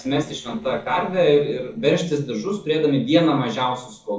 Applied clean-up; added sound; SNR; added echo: neural separator model SepFormer DNS4.